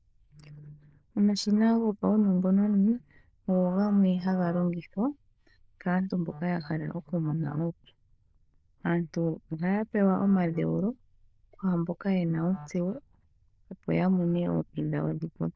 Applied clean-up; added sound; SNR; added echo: neural diffusion model UNIVERSE++.